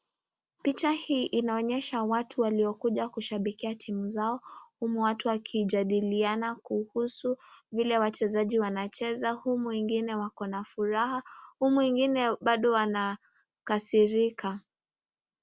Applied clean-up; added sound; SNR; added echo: none; none; none; none.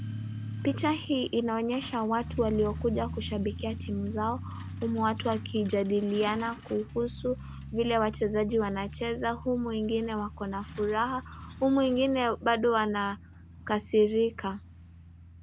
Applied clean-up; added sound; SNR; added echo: none; Truck; 12 dB; none.